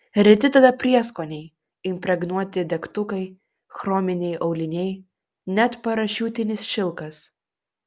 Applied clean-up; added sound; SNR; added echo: none; none; none; none.